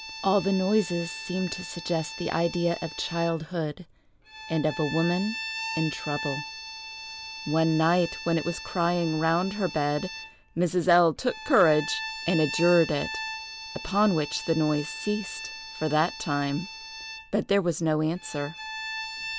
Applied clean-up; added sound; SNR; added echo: none; Bowed string instrument; 11 dB; none.